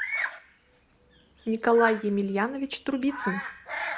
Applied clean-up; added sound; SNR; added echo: none; Bird vocalization, bird call, bird song; 7 dB; none.